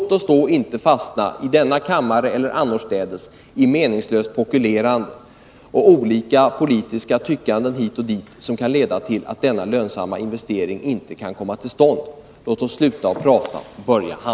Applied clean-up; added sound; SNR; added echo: none; none; none; none.